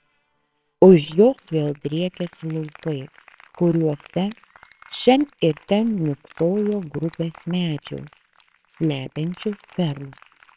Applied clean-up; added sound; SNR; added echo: neural separator model SepFormer WHAMR!.